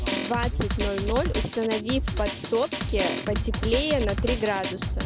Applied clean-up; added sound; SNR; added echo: none; Drum; 0 dB; none.